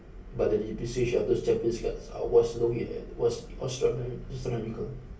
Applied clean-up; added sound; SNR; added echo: none; none; none; reverberation time 0.4 s.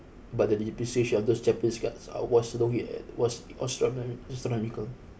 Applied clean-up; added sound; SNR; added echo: none; none; none; none.